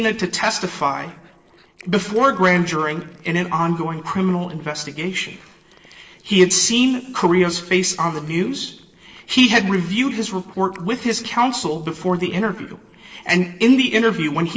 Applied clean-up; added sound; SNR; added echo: neural separator model SepFormer DNS4.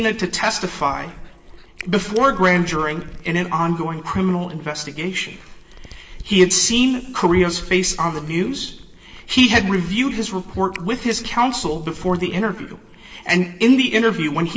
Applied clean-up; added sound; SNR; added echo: none; Cat; 18 dB; reverberation time 0.9 s.